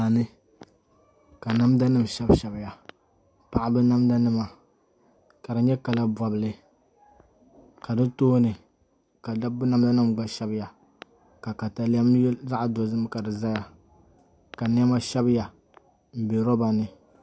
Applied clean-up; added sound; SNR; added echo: none; none; none; none.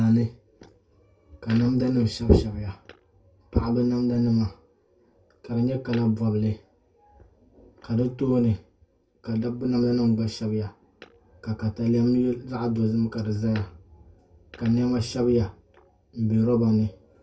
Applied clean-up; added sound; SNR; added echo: none; none; none; reverberation time 0.2 s.